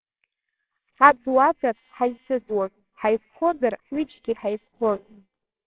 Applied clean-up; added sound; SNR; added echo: neural separator model SepFormer WHAMR!.